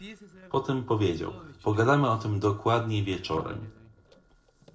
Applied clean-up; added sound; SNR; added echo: neural separator model SepFormer DNS4.